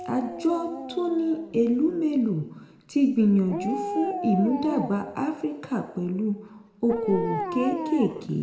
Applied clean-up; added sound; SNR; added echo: none; Dog; 9 dB; reverberation time 0.9 s.